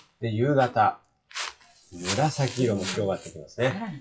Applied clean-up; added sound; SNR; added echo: classical method WPE with log-MMSE.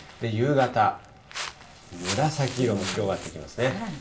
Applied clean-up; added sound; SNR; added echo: none; Walk, footsteps; 12 dB; reverberation time 0.4 s.